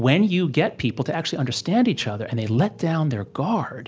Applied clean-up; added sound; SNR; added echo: none; none; none; none.